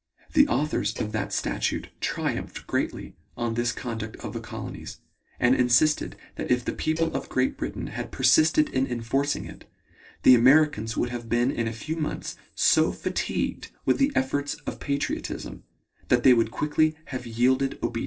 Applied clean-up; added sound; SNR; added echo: neural separator model SepFormer DNS4.